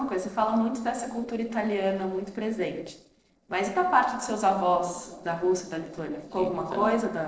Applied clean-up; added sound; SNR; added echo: neural separator model SepFormer DNS4.